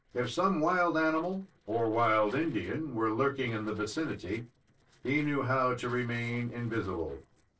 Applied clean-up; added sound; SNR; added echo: neural separator model SepFormer DNS4.